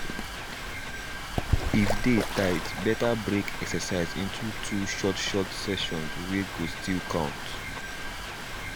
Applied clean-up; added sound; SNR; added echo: none; Bird / Fowl + Mechanisms; 2 dB; none.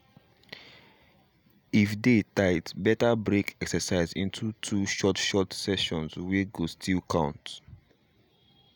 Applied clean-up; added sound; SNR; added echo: none; none; none; none.